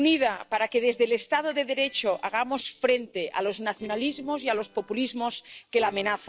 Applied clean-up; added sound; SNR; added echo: neural separator model SepFormer DNS4.